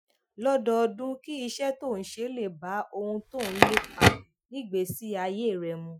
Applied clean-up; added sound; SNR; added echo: classical method Wiener filter.